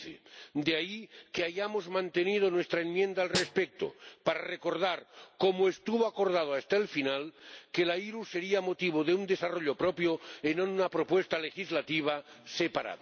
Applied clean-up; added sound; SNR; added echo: none; Snare drum; 6 dB; none.